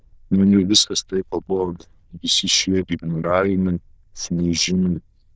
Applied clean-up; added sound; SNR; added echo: neural diffusion model UNIVERSE++.